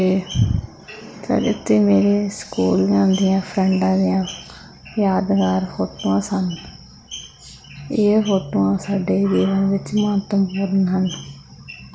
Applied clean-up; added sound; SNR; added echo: none; none; none; none.